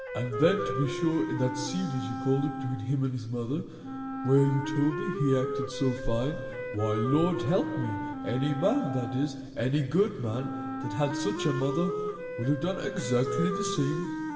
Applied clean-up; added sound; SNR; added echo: none; Wind instrument, woodwind instrument; 6 dB; reverberation time 2.2 s.